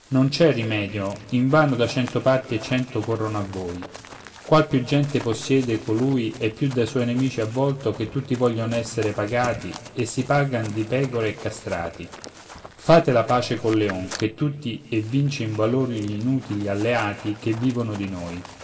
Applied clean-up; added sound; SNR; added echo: none; Run; 19 dB; reverberation time 2.8 s.